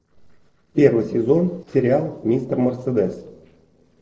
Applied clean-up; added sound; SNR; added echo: neural separator model SepFormer DNS4.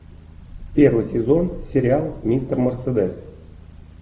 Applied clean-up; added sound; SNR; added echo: none; none; none; none.